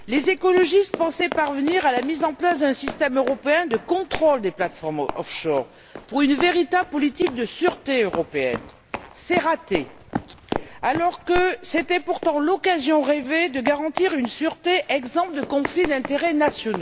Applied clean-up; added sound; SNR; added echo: none; Run; 12 dB; none.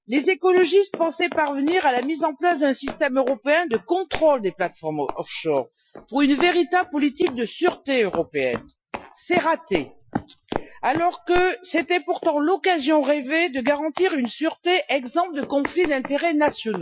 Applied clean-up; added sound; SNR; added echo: classical method Wiener filter.